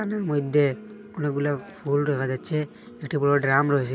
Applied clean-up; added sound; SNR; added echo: none; Acoustic guitar; 20 dB; none.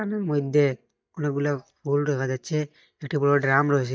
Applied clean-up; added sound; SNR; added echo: neural mask model DeepFilterNet 3.